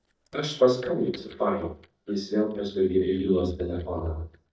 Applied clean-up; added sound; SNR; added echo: neural mask model DeepFilterNet 3.